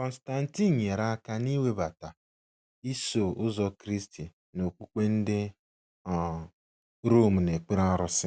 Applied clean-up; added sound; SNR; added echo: none; none; none; none.